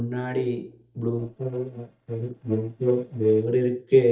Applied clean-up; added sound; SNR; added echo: neural mask model DeepFilterNet 3.